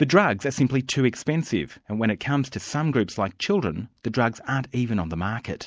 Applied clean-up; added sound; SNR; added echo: none; none; none; none.